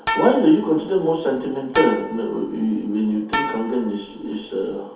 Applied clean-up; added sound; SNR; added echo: none; Bowed string instrument; 9 dB; reverberation time 0.5 s.